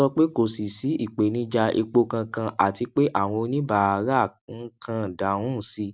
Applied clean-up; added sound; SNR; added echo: none; none; none; none.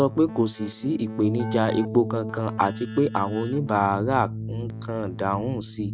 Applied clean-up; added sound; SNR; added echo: neural mask model RNNoise.